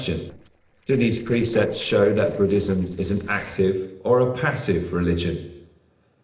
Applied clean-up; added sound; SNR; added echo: neural separator model SepFormer DNS4.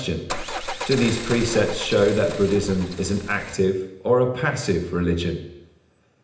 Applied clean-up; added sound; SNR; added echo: none; Car; 9 dB; reverberation time 0.8 s.